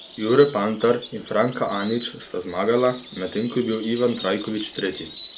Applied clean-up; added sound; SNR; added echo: none; Insect; 1 dB; none.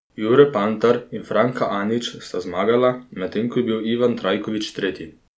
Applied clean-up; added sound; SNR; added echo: none; none; none; none.